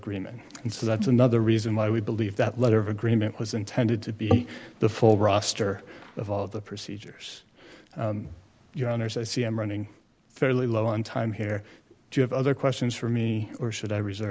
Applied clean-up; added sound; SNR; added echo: none; none; none; none.